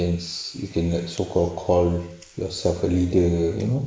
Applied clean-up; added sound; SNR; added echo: neural mask model Resemble Enhance denoiser.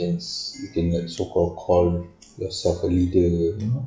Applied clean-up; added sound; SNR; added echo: classical method log-MMSE.